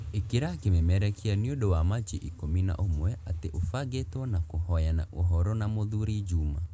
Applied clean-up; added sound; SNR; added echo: none; none; none; none.